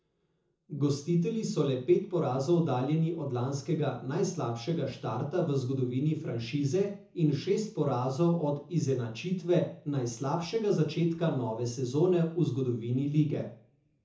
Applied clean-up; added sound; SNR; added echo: none; none; none; reverberation time 0.5 s.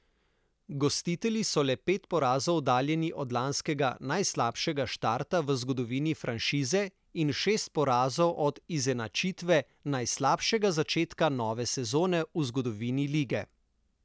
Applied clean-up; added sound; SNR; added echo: none; none; none; none.